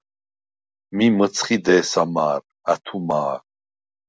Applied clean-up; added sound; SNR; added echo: none; none; none; none.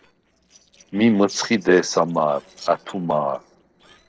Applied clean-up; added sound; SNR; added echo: neural separator model SepFormer DNS4.